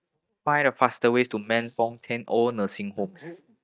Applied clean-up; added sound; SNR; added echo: neural mask model DeepFilterNet 3.